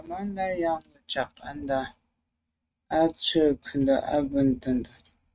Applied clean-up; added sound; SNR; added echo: neural mask model RNNoise.